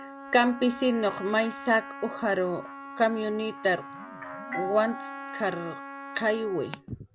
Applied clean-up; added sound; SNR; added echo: none; Trumpet; 13 dB; none.